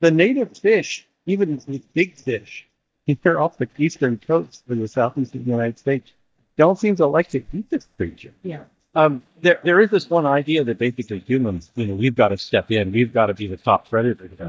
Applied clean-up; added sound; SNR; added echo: neural mask model DeepFilterNet 3.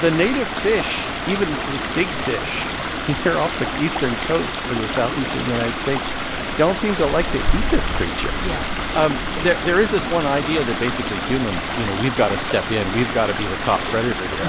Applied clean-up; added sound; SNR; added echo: none; Stream; 1 dB; none.